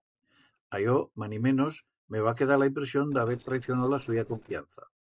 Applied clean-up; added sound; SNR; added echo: neural separator model SepFormer DNS4.